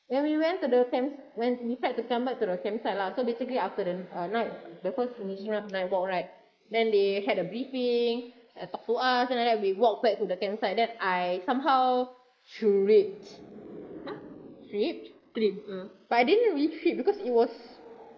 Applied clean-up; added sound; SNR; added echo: neural mask model Resemble Enhance denoiser.